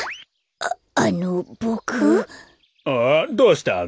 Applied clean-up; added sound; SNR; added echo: none; none; none; none.